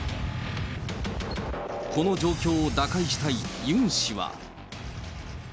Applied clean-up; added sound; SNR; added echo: none; none; none; none.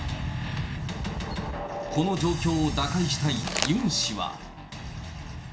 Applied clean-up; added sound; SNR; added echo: none; Crumpling, crinkling; 9 dB; reverberation time 0.4 s.